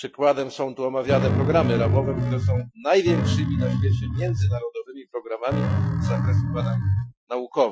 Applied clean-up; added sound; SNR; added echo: classical method Wiener filter.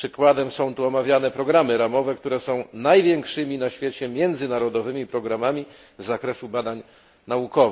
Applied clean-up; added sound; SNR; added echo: none; none; none; none.